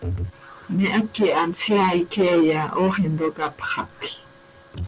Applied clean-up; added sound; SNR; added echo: none; none; none; none.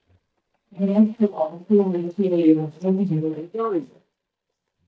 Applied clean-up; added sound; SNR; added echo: neural mask model DeepFilterNet 3.